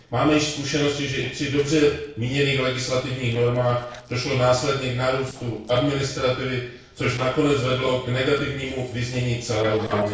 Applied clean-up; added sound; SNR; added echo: neural separator model SepFormer DNS4.